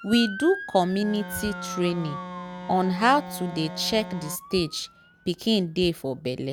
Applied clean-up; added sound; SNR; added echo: none; Organ + Motor vehicle (road) / Siren; 12 dB; none.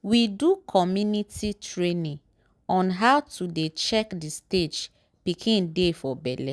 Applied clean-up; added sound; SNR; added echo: none; none; none; none.